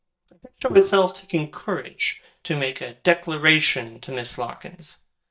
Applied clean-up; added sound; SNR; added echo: neural mask model DeepFilterNet 3.